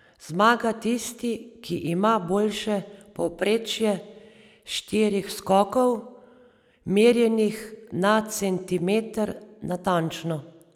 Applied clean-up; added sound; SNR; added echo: none; none; none; none.